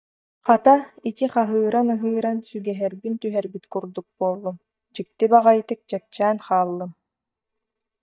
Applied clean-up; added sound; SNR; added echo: neural mask model DeepFilterNet 3.